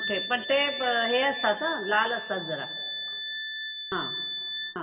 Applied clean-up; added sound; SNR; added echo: none; Wind instrument, woodwind instrument; 4 dB; reverberation time 1.4 s.